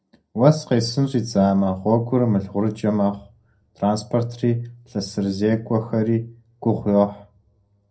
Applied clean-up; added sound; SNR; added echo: none; none; none; reverberation time 0.2 s.